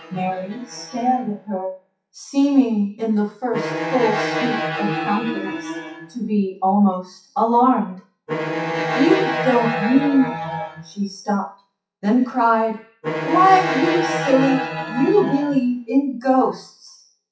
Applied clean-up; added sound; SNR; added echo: classical method WPE with log-MMSE.